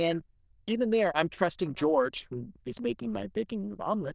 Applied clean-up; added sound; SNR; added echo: neural diffusion model UNIVERSE++.